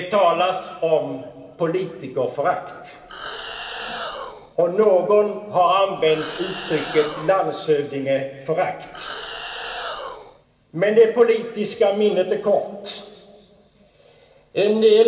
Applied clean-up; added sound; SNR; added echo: none; Animal; 12 dB; reverberation time 2.9 s.